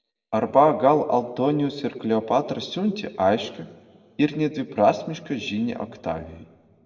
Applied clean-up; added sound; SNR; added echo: none; none; none; reverberation time 1.1 s.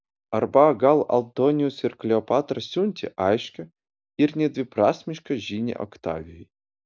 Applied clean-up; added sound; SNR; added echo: none; none; none; none.